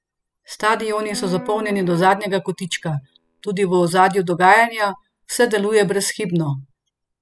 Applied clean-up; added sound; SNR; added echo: classical method spectral subtraction.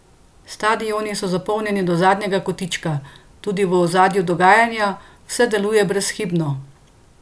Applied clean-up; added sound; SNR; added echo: none; none; none; none.